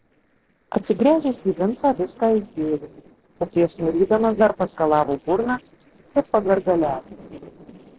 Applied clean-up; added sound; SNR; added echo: neural separator model SepFormer DNS4.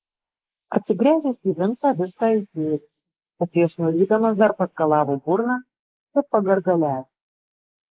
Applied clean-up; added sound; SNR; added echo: neural mask model Resemble Enhance denoiser.